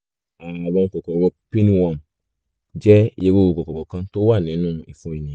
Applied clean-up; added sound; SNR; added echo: none; none; none; none.